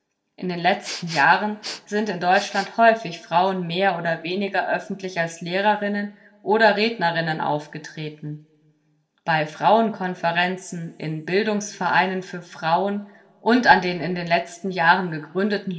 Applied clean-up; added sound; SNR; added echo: none; Respiratory sounds; 15 dB; reverberation time 1.2 s.